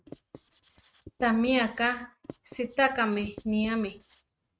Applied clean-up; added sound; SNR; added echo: neural mask model RNNoise.